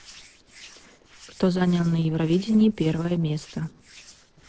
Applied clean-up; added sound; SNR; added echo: neural separator model SepFormer DNS4.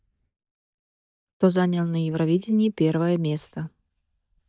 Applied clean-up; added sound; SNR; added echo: neural mask model DeepFilterNet 3.